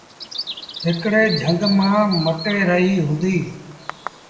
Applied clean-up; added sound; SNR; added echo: none; Bird vocalization, bird call, bird song; 13 dB; reverberation time 0.8 s.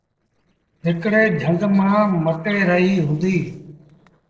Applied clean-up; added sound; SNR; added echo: neural separator model SepFormer DNS4.